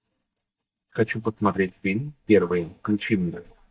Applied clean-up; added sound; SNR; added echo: neural mask model DeepFilterNet 3.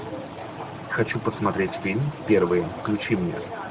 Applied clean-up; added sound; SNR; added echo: none; none; none; none.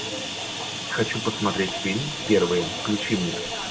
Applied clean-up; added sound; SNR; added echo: none; Bathtub (filling or washing); 6 dB; reverberation time 1.8 s.